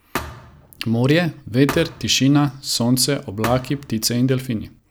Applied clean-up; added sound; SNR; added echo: none; Thump, thud; 14 dB; none.